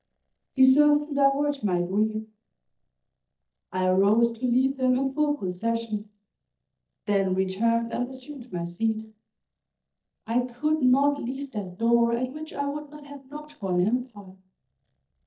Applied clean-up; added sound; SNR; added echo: neural mask model DeepFilterNet 3.